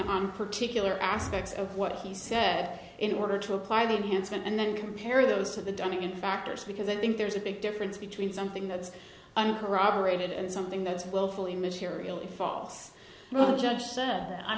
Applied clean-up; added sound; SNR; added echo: none; none; none; none.